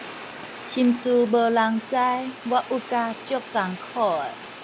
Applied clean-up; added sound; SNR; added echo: none; Fire; 14 dB; none.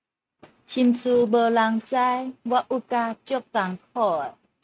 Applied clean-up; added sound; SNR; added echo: neural mask model RNNoise.